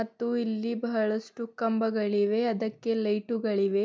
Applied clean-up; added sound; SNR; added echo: none; none; none; none.